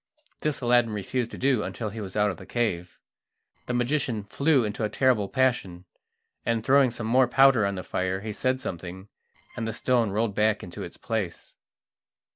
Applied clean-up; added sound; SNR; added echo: neural separator model SepFormer DNS4.